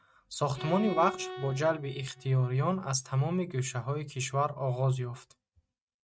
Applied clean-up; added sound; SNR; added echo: neural mask model RNNoise.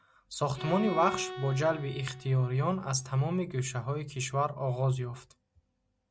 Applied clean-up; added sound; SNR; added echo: none; Bowed string instrument; 11 dB; none.